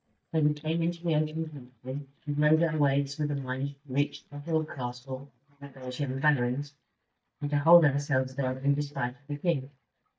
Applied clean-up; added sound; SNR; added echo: neural mask model DeepFilterNet 3.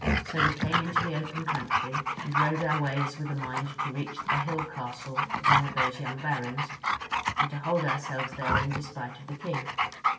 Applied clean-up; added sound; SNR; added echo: none; Dog; -3 dB; reverberation time 0.9 s.